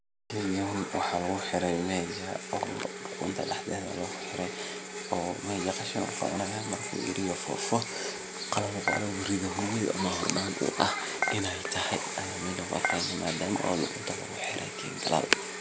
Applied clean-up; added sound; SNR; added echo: none; Dishes, pots, and pans / Chink, clink; 6 dB; none.